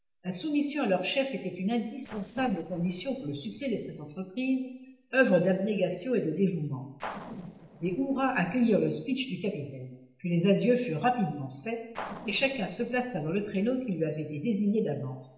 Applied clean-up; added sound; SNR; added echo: neural separator model SepFormer DNS4.